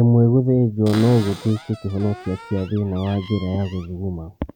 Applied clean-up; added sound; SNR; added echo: none; Cupboard open or close; 18 dB; none.